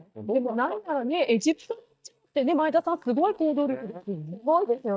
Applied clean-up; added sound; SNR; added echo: neural mask model DeepFilterNet 3.